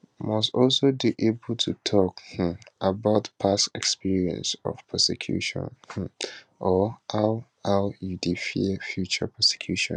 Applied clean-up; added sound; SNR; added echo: none; none; none; none.